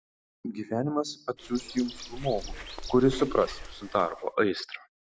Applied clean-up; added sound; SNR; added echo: none; Bird; 11 dB; none.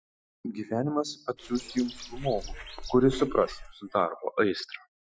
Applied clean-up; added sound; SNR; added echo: classical method Wiener filter.